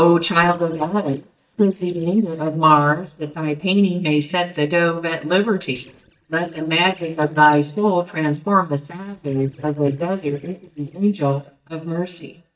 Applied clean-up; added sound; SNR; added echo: neural mask model DeepFilterNet 3.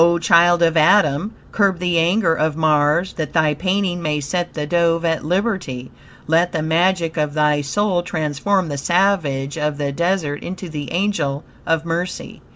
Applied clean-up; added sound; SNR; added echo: none; none; none; none.